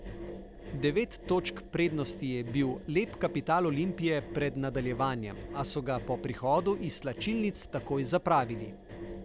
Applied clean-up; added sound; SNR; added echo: none; Engine; 11 dB; none.